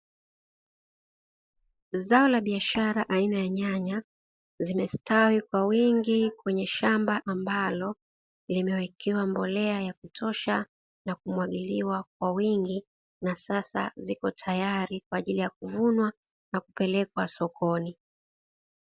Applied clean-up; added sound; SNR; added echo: neural mask model Resemble Enhance denoiser.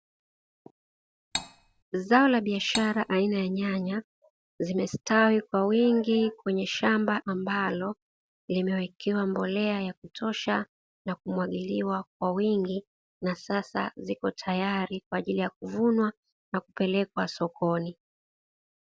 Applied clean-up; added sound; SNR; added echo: none; Cutlery, silverware; 8 dB; none.